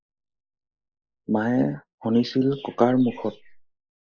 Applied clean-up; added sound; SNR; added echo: neural mask model Resemble Enhance denoiser.